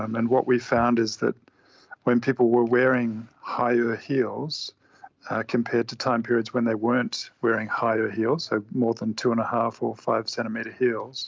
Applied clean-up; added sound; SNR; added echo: none; none; none; none.